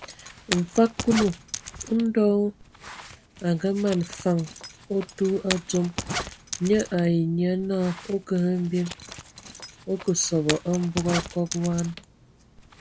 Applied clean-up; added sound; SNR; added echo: none; Zipper (clothing); 11 dB; none.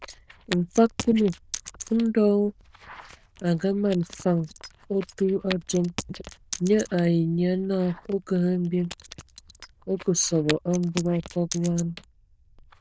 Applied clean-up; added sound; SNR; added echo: neural diffusion model UNIVERSE++.